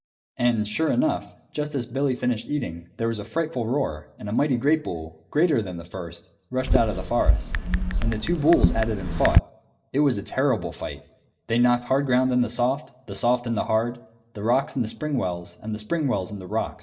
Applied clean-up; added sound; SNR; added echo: none; Chatter / Chirp, tweet / Car passing by / Typing; -1 dB; reverberation time 0.5 s.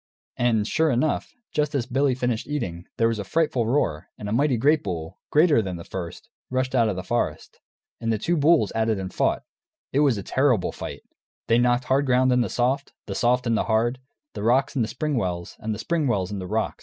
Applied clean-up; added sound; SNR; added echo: none; none; none; none.